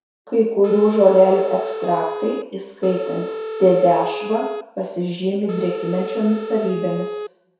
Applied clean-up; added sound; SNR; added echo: none; Telephone; 9 dB; reverberation time 0.7 s.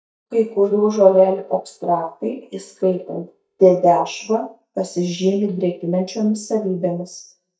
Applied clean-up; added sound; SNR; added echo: neural mask model DeepFilterNet 3.